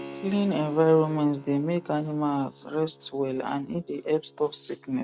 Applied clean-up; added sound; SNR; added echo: none; Keyboard (musical); 20 dB; none.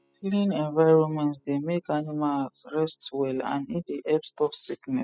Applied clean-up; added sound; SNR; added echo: classical method spectral subtraction.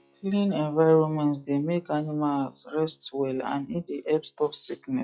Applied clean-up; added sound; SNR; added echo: classical method log-MMSE.